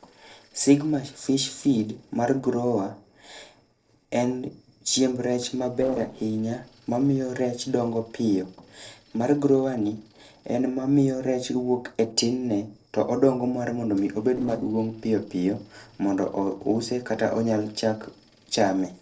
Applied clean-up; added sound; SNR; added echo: neural separator model SepFormer DNS4.